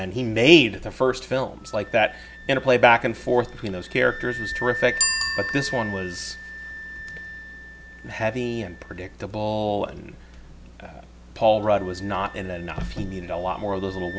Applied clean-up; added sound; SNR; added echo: none; Bicycle bell + Wind instrument, woodwind instrument; 11 dB; none.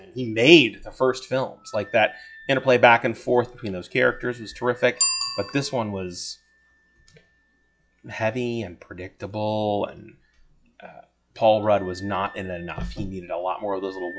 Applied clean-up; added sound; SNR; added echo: classical method log-MMSE.